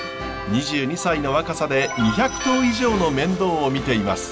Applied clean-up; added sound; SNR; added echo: none; Church bell; 15 dB; none.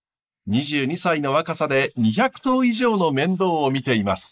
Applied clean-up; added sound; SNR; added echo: neural mask model Resemble Enhance denoiser.